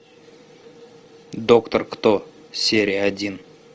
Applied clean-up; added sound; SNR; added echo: none; none; none; none.